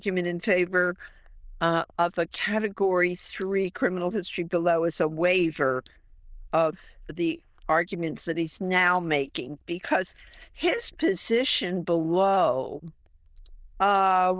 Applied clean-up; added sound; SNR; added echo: neural diffusion model UNIVERSE++.